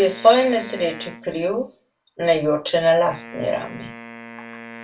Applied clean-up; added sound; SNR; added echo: none; Wind instrument, woodwind instrument; 18 dB; reverberation time 0.2 s.